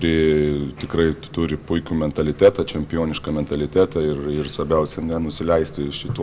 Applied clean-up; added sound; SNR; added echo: none; none; none; none.